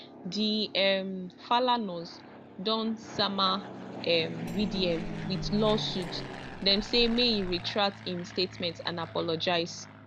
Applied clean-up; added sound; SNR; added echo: none; Hammer + Fixed-wing aircraft, airplane; 10 dB; none.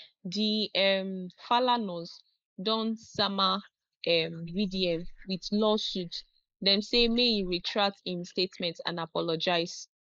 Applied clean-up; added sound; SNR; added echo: neural mask model Resemble Enhance denoiser.